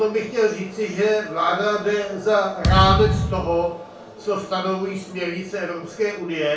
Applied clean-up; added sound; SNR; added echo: none; Thump, thud; 0 dB; reverberation time 0.3 s.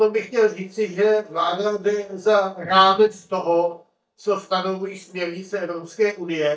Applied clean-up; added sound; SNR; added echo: neural mask model DeepFilterNet 3.